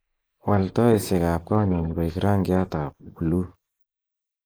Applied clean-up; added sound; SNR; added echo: neural mask model Resemble Enhance denoiser.